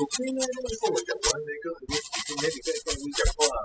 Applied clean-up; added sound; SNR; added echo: classical method spectral subtraction.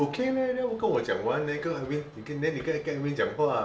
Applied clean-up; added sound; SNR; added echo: none; none; none; none.